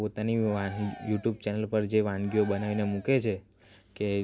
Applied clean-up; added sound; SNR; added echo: none; Cheering; 19 dB; none.